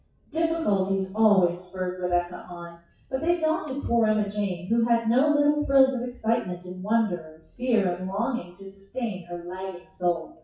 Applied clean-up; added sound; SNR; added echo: classical method WPE with log-MMSE.